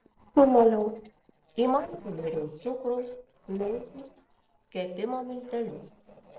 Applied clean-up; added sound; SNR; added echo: neural separator model SepFormer DNS4.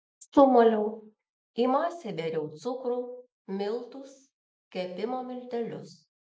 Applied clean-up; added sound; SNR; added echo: none; none; none; none.